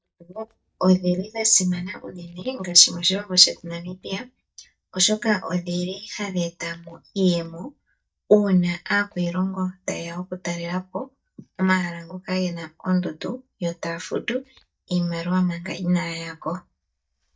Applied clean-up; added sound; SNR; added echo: neural mask model DeepFilterNet 3.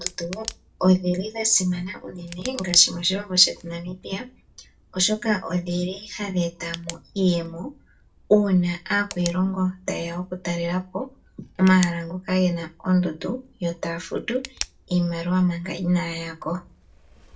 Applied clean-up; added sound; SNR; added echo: none; Tick; 18 dB; reverberation time 0.2 s.